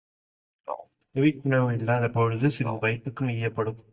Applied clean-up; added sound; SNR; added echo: neural mask model DeepFilterNet 3.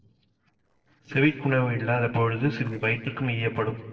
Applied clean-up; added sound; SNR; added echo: neural separator model SepFormer DNS4.